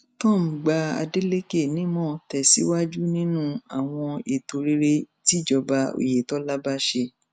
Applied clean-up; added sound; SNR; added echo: none; none; none; none.